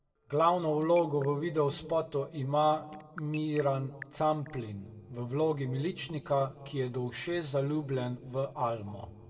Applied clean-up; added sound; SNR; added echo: neural separator model SepFormer DNS4.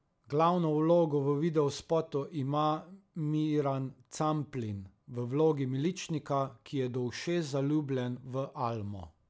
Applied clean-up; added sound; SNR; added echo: none; none; none; none.